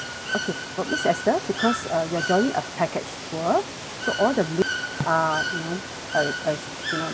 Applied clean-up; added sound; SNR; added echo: none; Water / Bird; 5 dB; none.